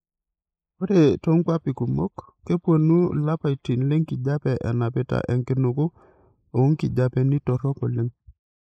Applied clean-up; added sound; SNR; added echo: neural mask model Resemble Enhance denoiser.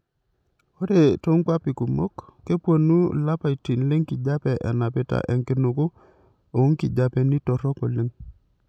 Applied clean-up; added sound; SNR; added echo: none; none; none; none.